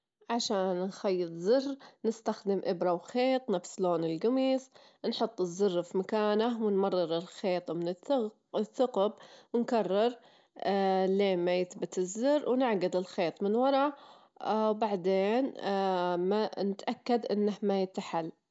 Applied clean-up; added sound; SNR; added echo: none; none; none; none.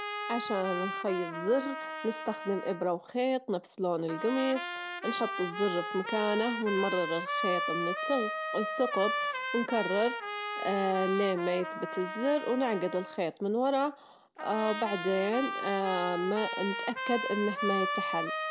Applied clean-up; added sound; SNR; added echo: none; Trumpet; 5 dB; none.